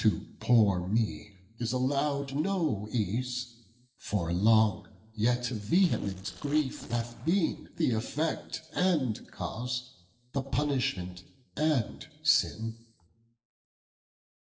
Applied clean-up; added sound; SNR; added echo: neural separator model SepFormer DNS4.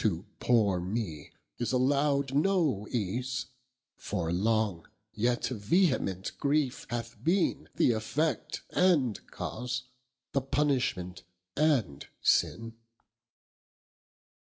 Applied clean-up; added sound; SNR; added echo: none; none; none; none.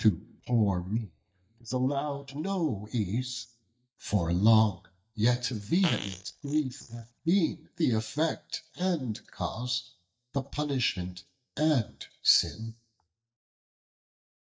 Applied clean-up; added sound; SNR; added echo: neural mask model DeepFilterNet 3.